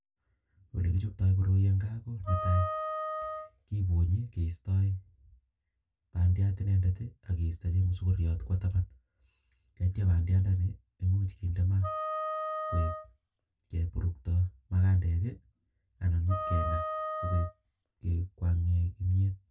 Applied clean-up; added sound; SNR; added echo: none; Wind instrument, woodwind instrument; 7 dB; reverberation time 0.1 s.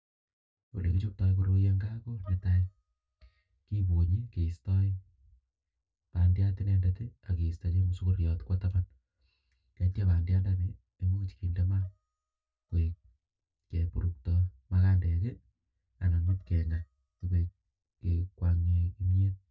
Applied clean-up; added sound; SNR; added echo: neural mask model DeepFilterNet 3.